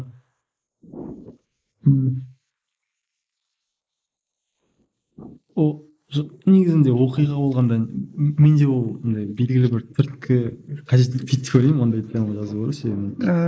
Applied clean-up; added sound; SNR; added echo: neural mask model Resemble Enhance denoiser.